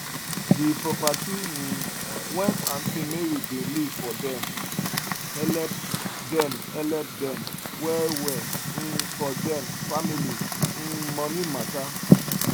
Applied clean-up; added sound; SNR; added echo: none; Fire; -3 dB; none.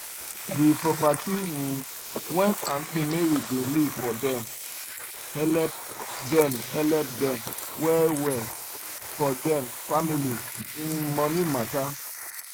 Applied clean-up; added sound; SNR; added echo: neural mask model Resemble Enhance denoiser.